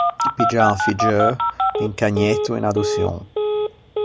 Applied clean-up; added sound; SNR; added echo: none; Telephone; -1 dB; none.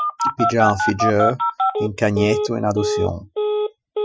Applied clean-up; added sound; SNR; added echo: classical method Wiener filter.